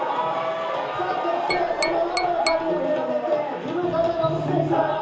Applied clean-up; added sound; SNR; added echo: none; Tap; 8 dB; reverberation time 0.7 s.